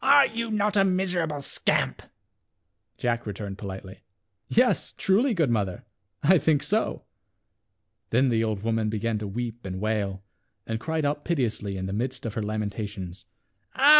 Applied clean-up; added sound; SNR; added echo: none; none; none; none.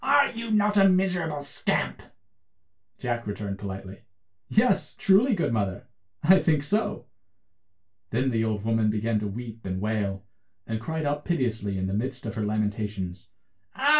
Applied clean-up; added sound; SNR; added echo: none; none; none; reverberation time 0.2 s.